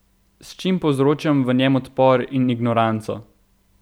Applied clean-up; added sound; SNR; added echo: none; none; none; none.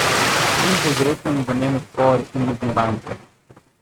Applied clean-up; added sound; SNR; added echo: neural mask model RNNoise.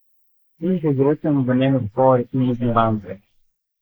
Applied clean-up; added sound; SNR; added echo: neural mask model Resemble Enhance denoiser.